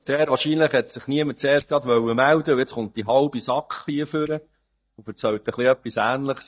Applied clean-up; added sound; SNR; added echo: neural mask model DeepFilterNet 3.